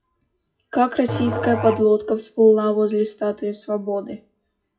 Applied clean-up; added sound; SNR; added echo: classical method WPE with log-MMSE.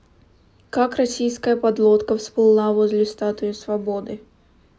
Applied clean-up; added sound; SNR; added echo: none; none; none; none.